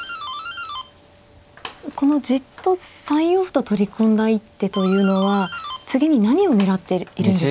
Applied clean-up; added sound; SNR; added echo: none; Doorbell; 16 dB; none.